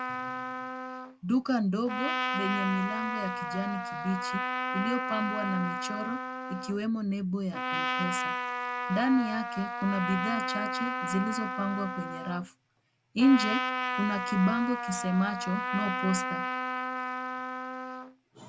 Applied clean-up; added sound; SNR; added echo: none; Trumpet; 2 dB; none.